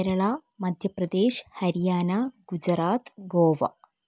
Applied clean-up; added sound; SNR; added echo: none; none; none; none.